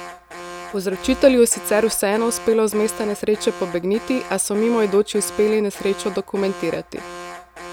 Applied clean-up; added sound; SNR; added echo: none; Alarm; 15 dB; none.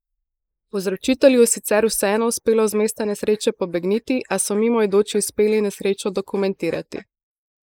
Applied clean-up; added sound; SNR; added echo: neural mask model Resemble Enhance denoiser.